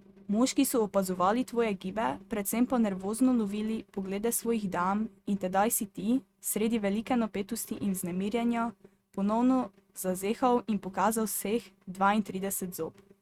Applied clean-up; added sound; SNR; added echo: neural mask model RNNoise.